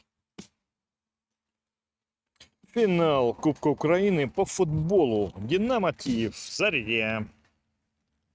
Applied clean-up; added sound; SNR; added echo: neural mask model RNNoise.